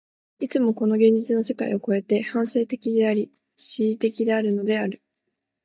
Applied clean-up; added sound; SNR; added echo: neural mask model DeepFilterNet 3.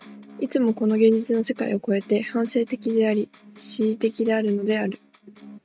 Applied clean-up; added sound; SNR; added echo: neural mask model RNNoise.